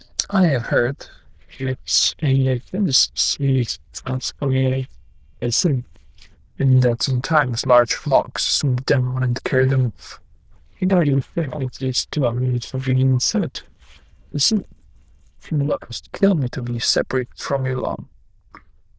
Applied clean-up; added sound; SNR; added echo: neural diffusion model UNIVERSE++.